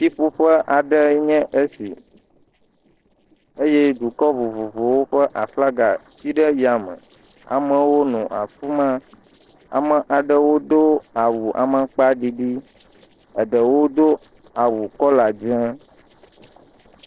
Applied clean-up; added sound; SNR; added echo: neural separator model SepFormer DNS4.